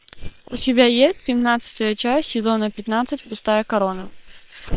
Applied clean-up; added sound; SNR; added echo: neural separator model SepFormer WHAM!.